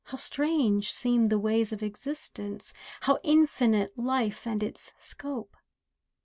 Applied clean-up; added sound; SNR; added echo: none; none; none; none.